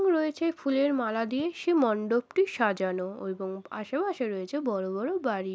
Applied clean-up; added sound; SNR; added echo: none; none; none; none.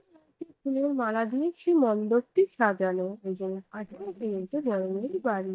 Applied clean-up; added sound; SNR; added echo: neural mask model DeepFilterNet 3.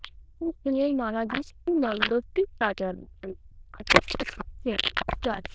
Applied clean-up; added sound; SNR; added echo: neural diffusion model UNIVERSE++.